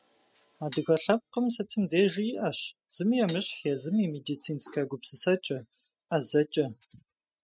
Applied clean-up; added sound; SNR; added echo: classical method spectral subtraction.